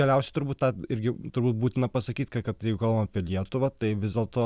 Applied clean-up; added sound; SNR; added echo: none; none; none; none.